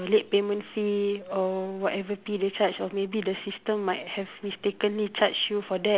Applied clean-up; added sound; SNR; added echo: none; none; none; none.